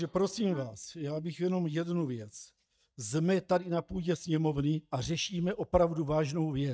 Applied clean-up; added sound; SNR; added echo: neural mask model DeepFilterNet 3.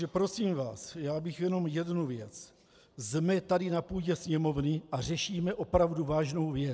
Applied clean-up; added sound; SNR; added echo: none; none; none; none.